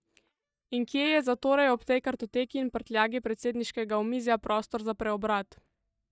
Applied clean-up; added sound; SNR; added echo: neural mask model DeepFilterNet 3.